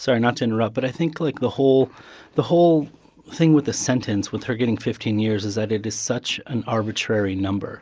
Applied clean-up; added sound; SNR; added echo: none; none; none; none.